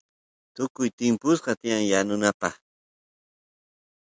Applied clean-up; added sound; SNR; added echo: none; none; none; none.